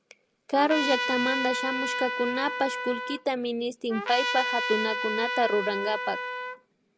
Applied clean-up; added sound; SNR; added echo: none; Trumpet; 3 dB; none.